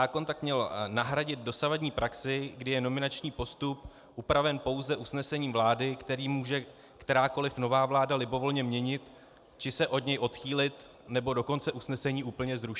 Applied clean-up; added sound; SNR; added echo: none; none; none; none.